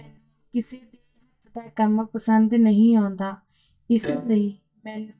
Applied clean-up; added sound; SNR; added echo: neural mask model DeepFilterNet 3.